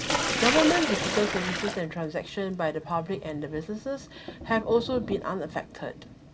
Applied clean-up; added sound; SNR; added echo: none; Sink (filling or washing); 3 dB; reverberation time 1.6 s.